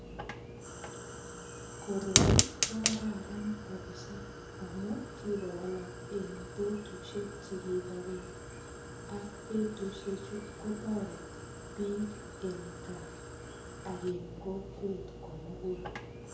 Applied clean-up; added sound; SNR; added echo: none; Fire; -2 dB; reverberation time 2.6 s.